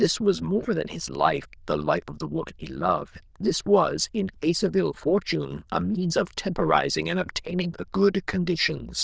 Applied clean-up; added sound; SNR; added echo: neural diffusion model UNIVERSE++.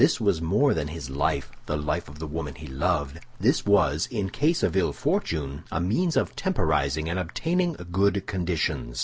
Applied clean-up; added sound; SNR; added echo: none; Livestock, farm animals, working animals; 16 dB; none.